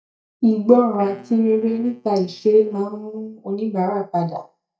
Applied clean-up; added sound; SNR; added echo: neural mask model DeepFilterNet 3.